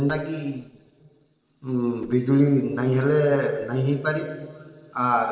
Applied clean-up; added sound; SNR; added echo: neural separator model SepFormer DNS4.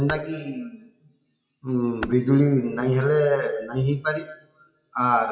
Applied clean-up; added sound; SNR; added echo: classical method WPE with log-MMSE.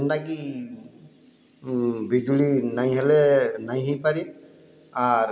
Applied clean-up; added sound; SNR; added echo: none; none; none; none.